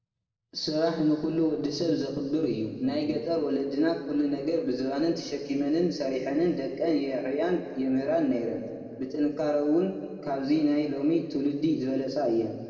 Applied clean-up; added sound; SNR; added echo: none; none; none; reverberation time 1.9 s.